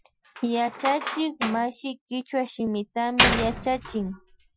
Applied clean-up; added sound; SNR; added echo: classical method Wiener filter.